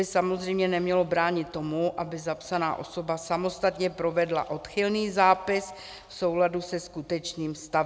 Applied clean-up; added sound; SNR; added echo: none; none; none; none.